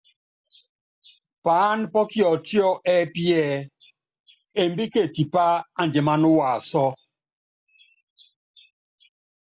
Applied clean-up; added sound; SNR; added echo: none; none; none; none.